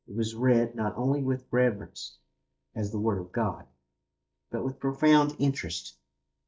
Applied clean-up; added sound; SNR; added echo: neural mask model DeepFilterNet 3.